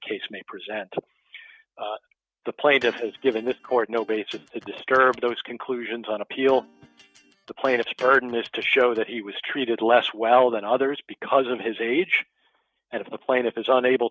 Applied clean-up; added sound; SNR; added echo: neural mask model RNNoise.